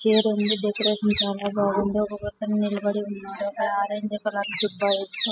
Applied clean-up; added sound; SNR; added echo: classical method spectral subtraction.